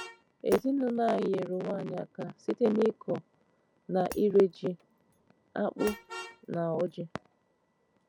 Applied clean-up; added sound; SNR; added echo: none; Vehicle horn, car horn, honking + Shatter; 19 dB; none.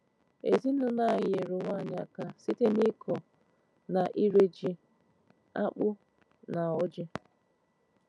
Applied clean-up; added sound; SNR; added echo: none; none; none; none.